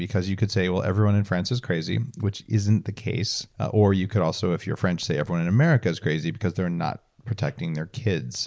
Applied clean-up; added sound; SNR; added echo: none; none; none; none.